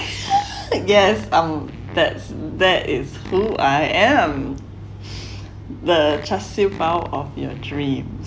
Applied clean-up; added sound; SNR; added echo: none; Fart; 19 dB; none.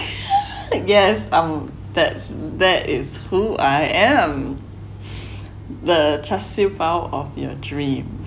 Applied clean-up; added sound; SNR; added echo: none; none; none; none.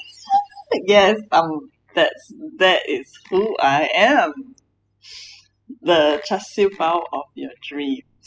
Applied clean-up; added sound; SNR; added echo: classical method spectral subtraction.